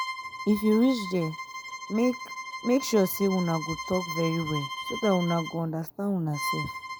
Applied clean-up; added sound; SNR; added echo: none; Bowed string instrument; 9 dB; none.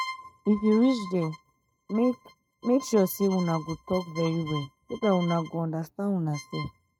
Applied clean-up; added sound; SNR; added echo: neural mask model RNNoise.